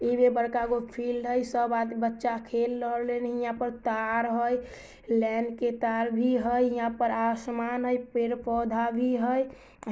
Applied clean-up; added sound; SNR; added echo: none; none; none; none.